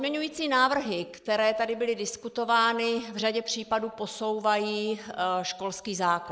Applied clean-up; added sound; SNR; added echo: neural mask model Resemble Enhance denoiser.